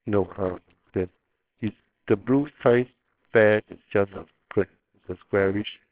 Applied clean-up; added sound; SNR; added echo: neural separator model SepFormer WHAMR!.